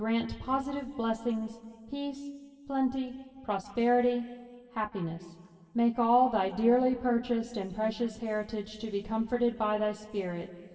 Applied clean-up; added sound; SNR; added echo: none; none; none; reverberation time 2.1 s.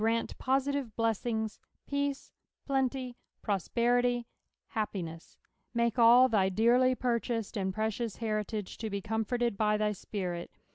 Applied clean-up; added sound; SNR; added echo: none; none; none; none.